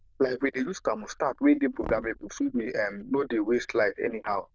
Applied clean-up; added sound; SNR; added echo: neural diffusion model UNIVERSE++.